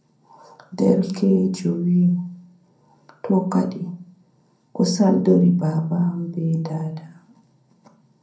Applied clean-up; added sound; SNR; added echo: none; none; none; reverberation time 0.6 s.